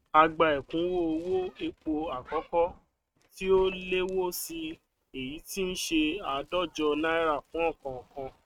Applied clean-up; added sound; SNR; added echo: neural mask model RNNoise.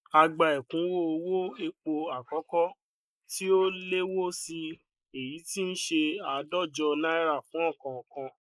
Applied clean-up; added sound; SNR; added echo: neural mask model Resemble Enhance denoiser.